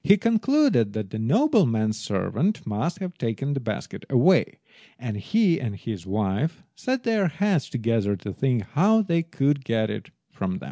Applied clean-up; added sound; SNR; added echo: none; none; none; none.